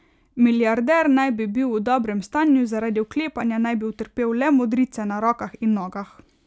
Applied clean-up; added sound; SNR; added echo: none; none; none; none.